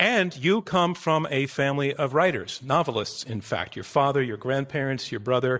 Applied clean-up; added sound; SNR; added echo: neural mask model Resemble Enhance denoiser.